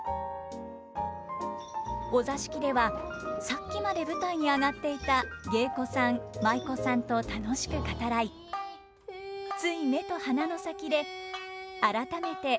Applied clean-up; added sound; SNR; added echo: none; none; none; none.